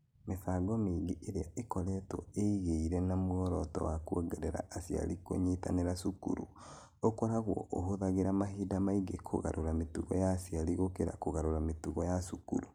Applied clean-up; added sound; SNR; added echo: none; none; none; none.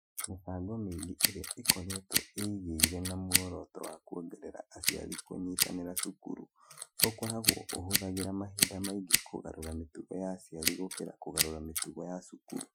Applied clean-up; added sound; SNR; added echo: classical method Wiener filter.